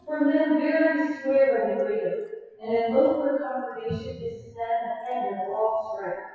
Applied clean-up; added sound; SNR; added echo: classical method WPE with log-MMSE.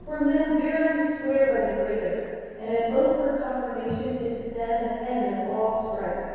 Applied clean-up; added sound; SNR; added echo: none; Engine; 19 dB; reverberation time 2.0 s.